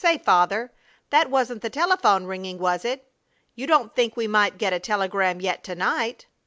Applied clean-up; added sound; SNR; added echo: none; none; none; none.